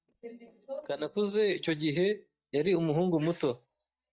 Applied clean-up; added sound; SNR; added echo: neural mask model DeepFilterNet 3.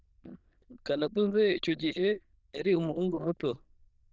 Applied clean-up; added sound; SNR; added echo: neural diffusion model UNIVERSE++.